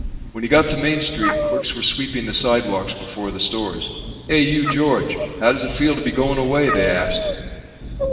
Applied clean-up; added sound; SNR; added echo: none; Meow; 7 dB; reverberation time 2.8 s.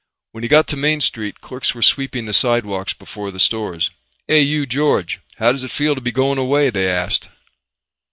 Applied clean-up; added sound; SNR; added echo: none; none; none; none.